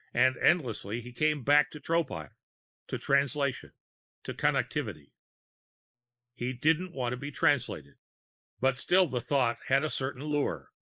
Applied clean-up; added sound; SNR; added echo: neural mask model Resemble Enhance denoiser.